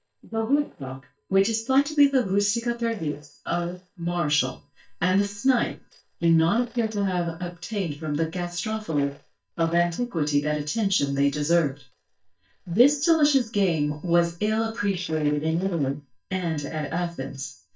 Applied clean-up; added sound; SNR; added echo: neural mask model DeepFilterNet 3.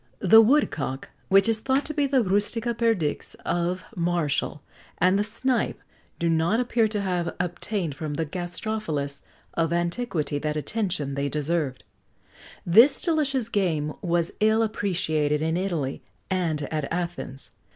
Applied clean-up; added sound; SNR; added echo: none; none; none; none.